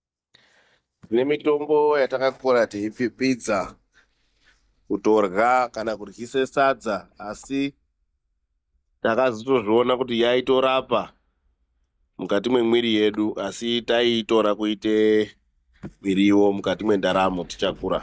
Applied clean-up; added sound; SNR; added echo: neural mask model DeepFilterNet 3.